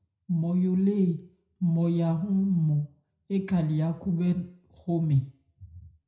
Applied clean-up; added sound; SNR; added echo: none; none; none; reverberation time 0.5 s.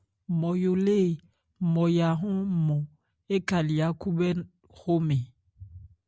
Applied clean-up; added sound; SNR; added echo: none; none; none; none.